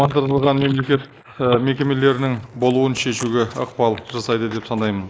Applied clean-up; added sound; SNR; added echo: neural mask model Resemble Enhance denoiser.